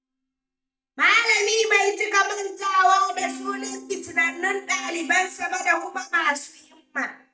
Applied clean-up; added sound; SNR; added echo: neural mask model DeepFilterNet 3.